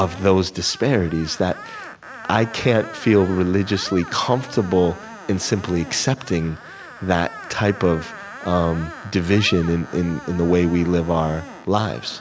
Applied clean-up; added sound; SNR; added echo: none; Screech; 16 dB; none.